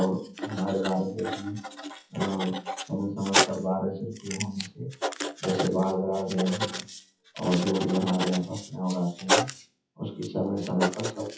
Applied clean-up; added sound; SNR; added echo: classical method WPE with log-MMSE.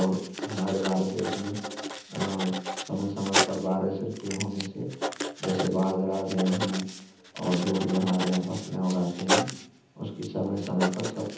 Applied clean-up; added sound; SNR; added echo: none; Writing; 4 dB; reverberation time 0.8 s.